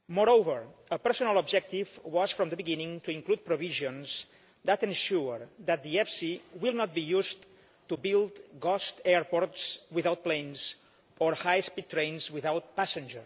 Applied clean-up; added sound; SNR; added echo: none; none; none; none.